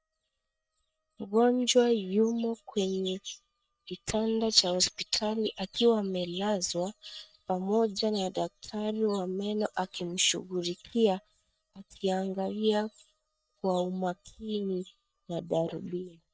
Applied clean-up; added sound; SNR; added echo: neural mask model DeepFilterNet 3.